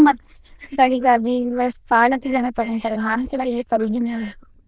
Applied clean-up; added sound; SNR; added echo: neural diffusion model UNIVERSE++.